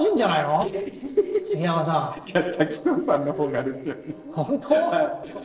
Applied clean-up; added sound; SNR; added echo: neural separator model SepFormer DNS4.